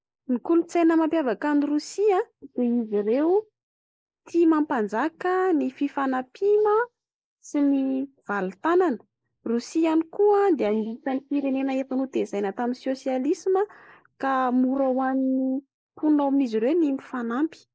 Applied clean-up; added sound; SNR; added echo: neural mask model Resemble Enhance denoiser.